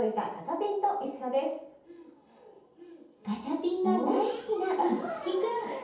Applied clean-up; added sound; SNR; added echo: none; none; none; reverberation time 0.7 s.